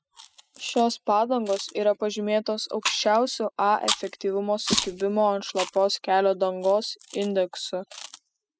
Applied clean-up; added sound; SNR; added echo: classical method spectral subtraction.